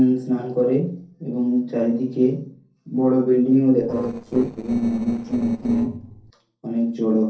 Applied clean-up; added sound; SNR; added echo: neural separator model SepFormer DNS4.